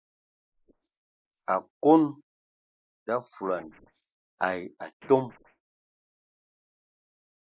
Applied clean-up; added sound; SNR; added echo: neural mask model Resemble Enhance denoiser.